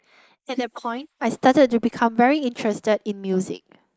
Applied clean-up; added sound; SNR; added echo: neural mask model Resemble Enhance denoiser.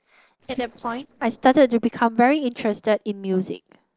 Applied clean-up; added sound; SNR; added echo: neural separator model SepFormer DNS4.